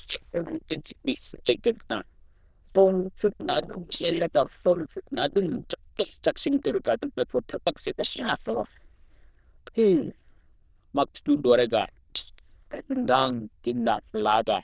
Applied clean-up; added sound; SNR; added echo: neural diffusion model UNIVERSE++.